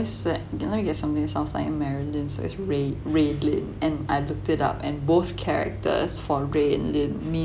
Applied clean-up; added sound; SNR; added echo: none; none; none; none.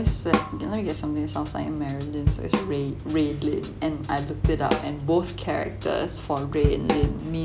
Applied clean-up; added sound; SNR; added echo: none; Drum / Drum kit; 2 dB; none.